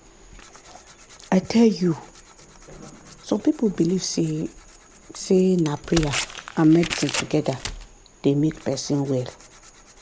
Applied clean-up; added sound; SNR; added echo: none; Tearing; 13 dB; none.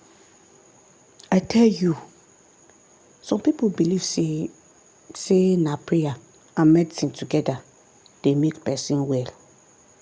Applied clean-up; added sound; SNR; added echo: none; none; none; none.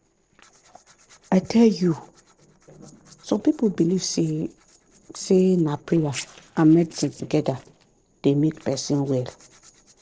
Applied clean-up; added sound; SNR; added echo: neural separator model SepFormer DNS4.